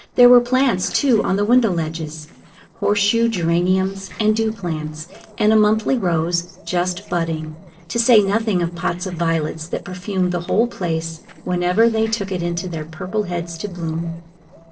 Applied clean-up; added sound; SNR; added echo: neural separator model SepFormer DNS4.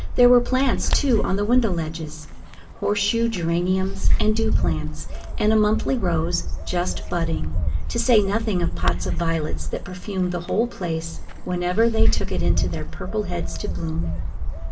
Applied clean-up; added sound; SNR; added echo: none; Bird; -2 dB; reverberation time 0.8 s.